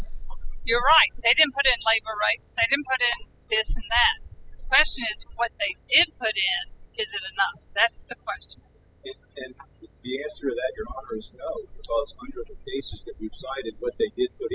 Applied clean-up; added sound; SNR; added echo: classical method spectral subtraction.